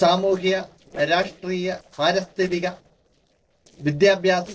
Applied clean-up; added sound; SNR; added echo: neural separator model SepFormer DNS4.